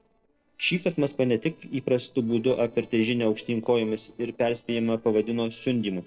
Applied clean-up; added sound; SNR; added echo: neural separator model SepFormer DNS4.